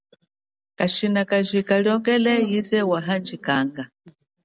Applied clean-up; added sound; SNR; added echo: none; none; none; none.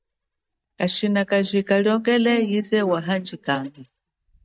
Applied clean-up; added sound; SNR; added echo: neural mask model DeepFilterNet 3.